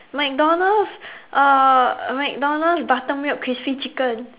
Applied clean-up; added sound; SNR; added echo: none; none; none; none.